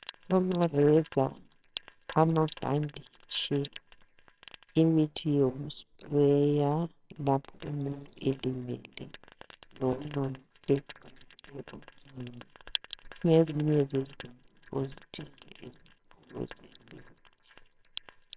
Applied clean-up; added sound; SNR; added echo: neural separator model SepFormer WHAMR!.